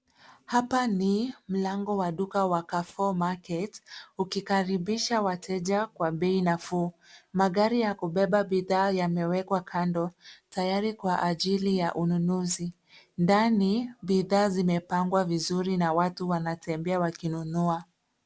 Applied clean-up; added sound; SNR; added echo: none; none; none; none.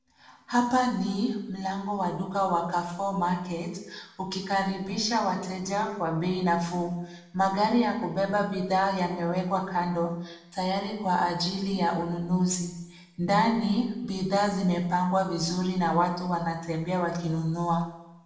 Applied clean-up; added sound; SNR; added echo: none; none; none; reverberation time 0.8 s.